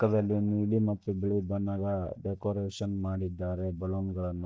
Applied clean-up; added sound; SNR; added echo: neural mask model DeepFilterNet 3.